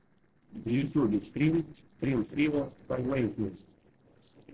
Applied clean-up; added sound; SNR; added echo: neural separator model SepFormer DNS4.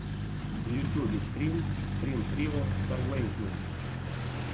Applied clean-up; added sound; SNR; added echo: none; Truck; -4 dB; none.